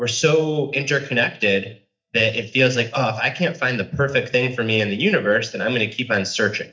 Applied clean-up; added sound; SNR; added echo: neural mask model DeepFilterNet 3.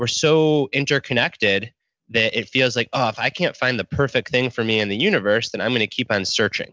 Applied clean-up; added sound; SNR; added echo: none; none; none; none.